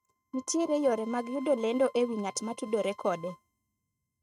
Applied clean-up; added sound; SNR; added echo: neural mask model RNNoise.